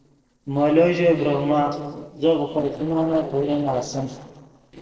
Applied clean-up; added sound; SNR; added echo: neural separator model SepFormer DNS4.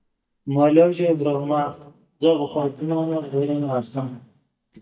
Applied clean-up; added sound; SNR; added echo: neural mask model DeepFilterNet 3.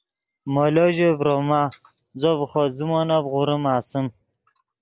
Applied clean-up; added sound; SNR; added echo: none; none; none; none.